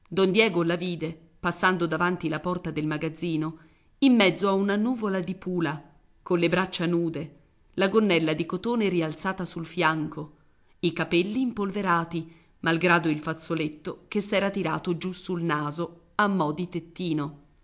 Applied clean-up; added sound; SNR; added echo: none; none; none; none.